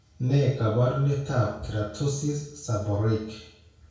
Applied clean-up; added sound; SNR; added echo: none; none; none; reverberation time 0.6 s.